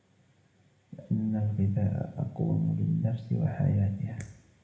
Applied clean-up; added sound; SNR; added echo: none; none; none; reverberation time 0.9 s.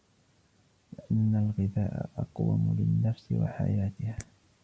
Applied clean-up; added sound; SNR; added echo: none; none; none; none.